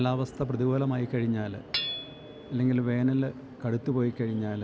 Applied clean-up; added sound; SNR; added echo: none; Hammer / Chink, clink; 14 dB; none.